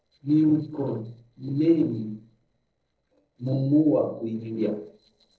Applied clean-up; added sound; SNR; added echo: neural separator model SepFormer DNS4.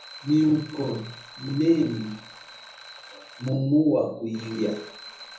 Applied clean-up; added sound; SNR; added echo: none; Alarm; 19 dB; reverberation time 1.0 s.